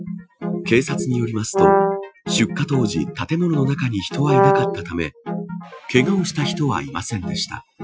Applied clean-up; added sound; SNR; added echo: classical method Wiener filter.